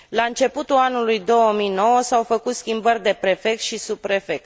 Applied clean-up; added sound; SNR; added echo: none; none; none; none.